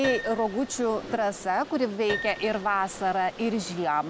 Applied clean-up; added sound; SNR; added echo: none; Piano; 13 dB; none.